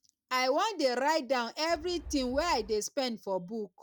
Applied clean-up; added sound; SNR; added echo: none; Wind; 15 dB; none.